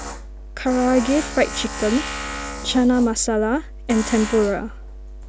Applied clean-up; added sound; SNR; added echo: none; Tools; 10 dB; none.